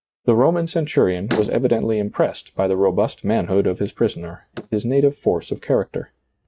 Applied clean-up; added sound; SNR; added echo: neural mask model RNNoise.